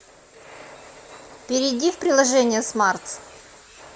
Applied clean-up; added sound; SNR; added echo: none; none; none; none.